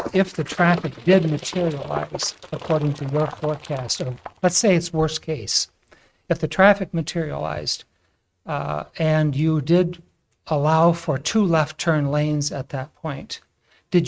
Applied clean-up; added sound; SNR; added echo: neural mask model RNNoise.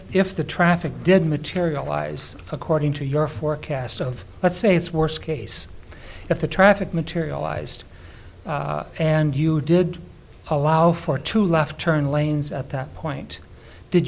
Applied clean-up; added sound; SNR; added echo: none; none; none; none.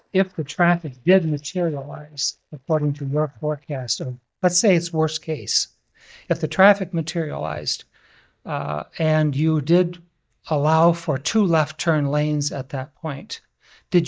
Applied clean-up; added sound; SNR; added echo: neural mask model DeepFilterNet 3.